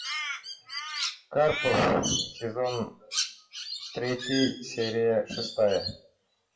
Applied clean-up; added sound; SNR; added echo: classical method WPE with log-MMSE.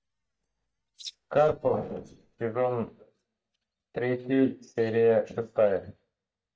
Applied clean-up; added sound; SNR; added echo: neural mask model DeepFilterNet 3.